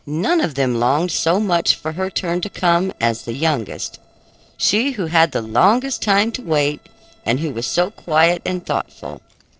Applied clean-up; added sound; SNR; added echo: neural separator model SepFormer DNS4.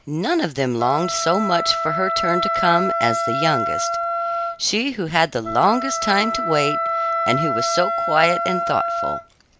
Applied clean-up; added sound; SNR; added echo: none; Wind instrument, woodwind instrument; 2 dB; none.